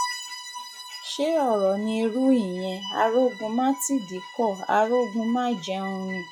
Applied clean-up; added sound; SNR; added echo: classical method log-MMSE.